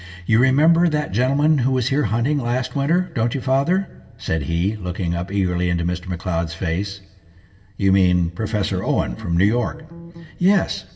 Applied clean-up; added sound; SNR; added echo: none; Bass guitar; 14 dB; reverberation time 1.3 s.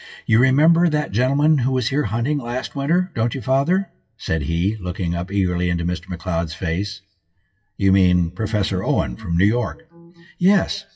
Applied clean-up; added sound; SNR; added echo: classical method WPE with log-MMSE.